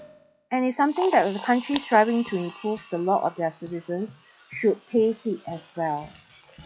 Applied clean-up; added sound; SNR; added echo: classical method log-MMSE.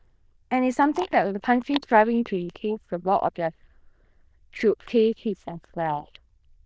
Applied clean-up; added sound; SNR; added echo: neural diffusion model UNIVERSE++.